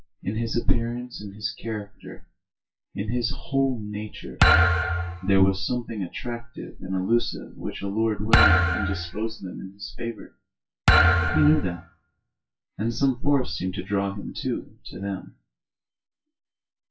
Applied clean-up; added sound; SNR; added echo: classical method WPE with log-MMSE.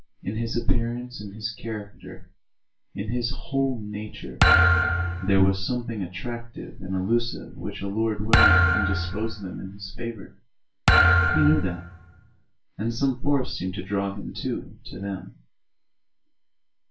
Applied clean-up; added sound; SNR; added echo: none; Thump, thud; -4 dB; reverberation time 0.2 s.